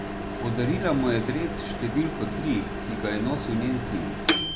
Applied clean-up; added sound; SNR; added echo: none; Microwave oven; 2 dB; none.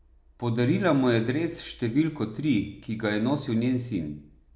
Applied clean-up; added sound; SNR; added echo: none; none; none; none.